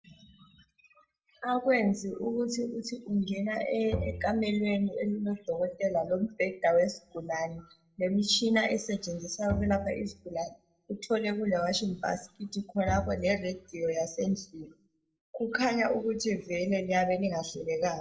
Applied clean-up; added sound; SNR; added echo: none; Bowed string instrument; 9 dB; reverberation time 0.2 s.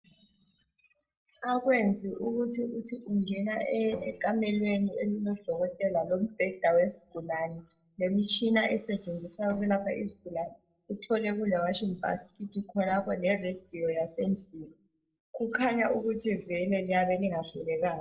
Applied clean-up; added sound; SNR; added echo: neural separator model SepFormer DNS4.